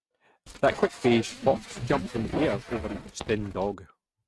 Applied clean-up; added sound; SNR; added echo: neural mask model RNNoise.